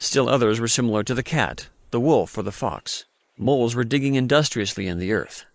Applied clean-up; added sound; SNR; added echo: neural mask model Resemble Enhance denoiser.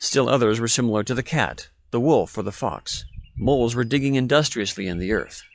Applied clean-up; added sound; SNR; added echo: classical method log-MMSE.